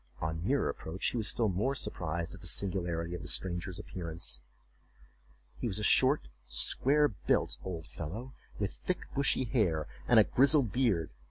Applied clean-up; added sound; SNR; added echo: none; none; none; none.